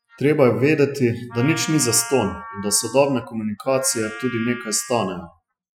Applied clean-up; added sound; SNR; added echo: classical method Wiener filter.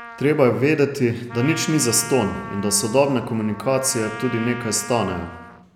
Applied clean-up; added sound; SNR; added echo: none; Trumpet; 15 dB; none.